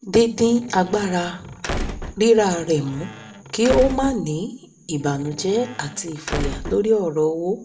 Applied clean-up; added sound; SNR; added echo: none; Squeak / Slam / Wood; 10 dB; reverberation time 0.4 s.